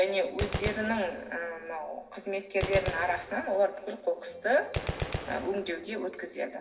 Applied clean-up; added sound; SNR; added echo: none; Gunshot, gunfire; 8 dB; reverberation time 2.1 s.